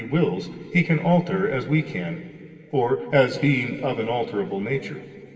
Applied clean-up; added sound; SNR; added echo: none; none; none; reverberation time 2.4 s.